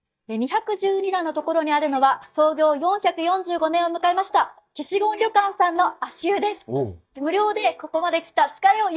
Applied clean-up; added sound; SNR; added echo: neural mask model DeepFilterNet 3.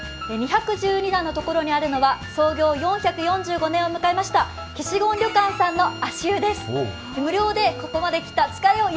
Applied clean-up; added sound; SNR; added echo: none; Bowed string instrument; 19 dB; none.